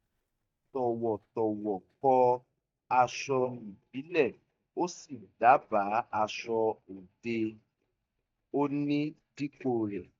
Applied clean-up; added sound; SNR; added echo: neural mask model DeepFilterNet 3.